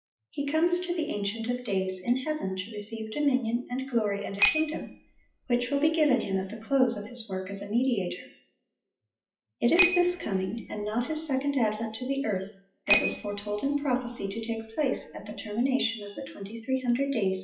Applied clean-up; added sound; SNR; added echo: classical method WPE with log-MMSE.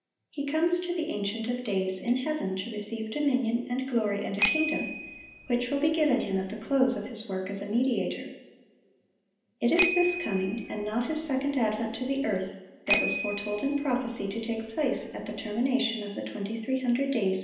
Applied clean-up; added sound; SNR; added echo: none; Bicycle bell; 7 dB; reverberation time 0.9 s.